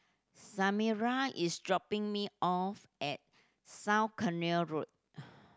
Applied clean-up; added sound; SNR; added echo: none; none; none; none.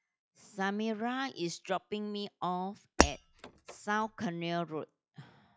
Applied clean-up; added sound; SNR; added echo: classical method log-MMSE.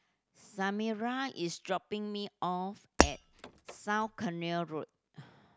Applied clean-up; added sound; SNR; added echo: none; Shatter; -4 dB; none.